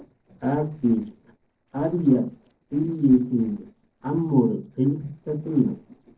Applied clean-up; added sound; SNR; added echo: neural separator model SepFormer DNS4.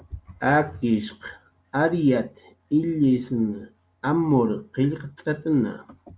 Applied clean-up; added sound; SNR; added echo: none; none; none; none.